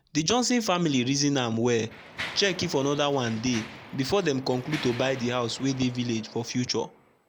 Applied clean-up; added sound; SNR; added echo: none; Mechanisms; 17 dB; none.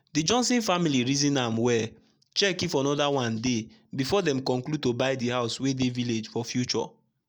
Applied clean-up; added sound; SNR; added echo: none; none; none; none.